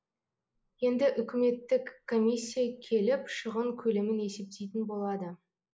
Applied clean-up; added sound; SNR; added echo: neural mask model Resemble Enhance denoiser.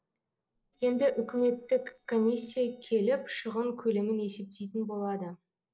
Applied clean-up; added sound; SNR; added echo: neural separator model SepFormer DNS4.